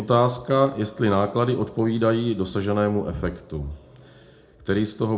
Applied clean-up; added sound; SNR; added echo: none; none; none; reverberation time 0.3 s.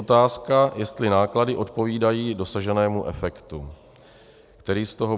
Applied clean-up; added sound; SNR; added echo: none; none; none; none.